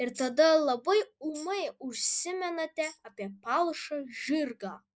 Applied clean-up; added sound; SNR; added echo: neural mask model Resemble Enhance denoiser.